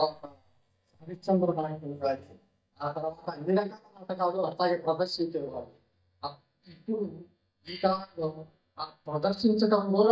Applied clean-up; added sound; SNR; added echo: neural mask model DeepFilterNet 3.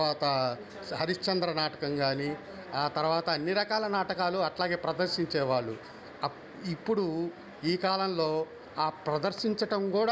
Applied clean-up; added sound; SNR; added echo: none; none; none; none.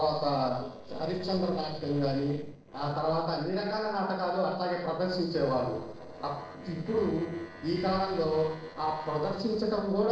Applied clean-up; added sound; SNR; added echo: neural separator model SepFormer DNS4.